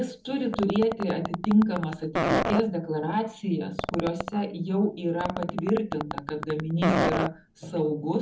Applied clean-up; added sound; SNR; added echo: none; Fart; 5 dB; reverberation time 0.4 s.